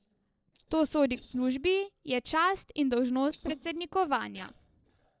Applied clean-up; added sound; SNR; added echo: neural separator model SepFormer DNS4.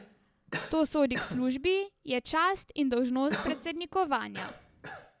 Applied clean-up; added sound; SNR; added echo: none; Cough; 11 dB; none.